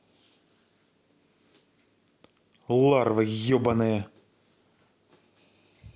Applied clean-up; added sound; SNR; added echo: none; none; none; none.